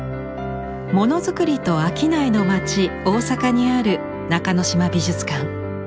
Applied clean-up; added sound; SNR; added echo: none; none; none; none.